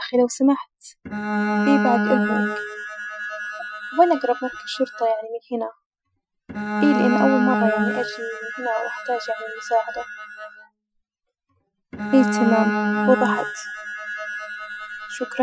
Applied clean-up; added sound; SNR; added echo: classical method Wiener filter.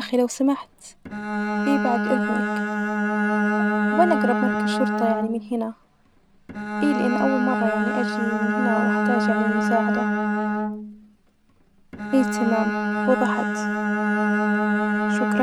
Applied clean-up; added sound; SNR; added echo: none; Bowed string instrument; -3 dB; none.